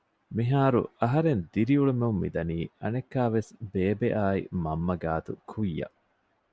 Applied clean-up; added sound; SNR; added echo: none; none; none; none.